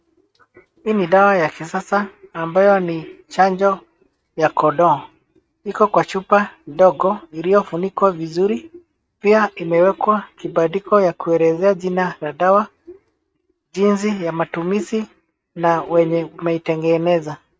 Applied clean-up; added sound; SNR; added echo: neural mask model RNNoise.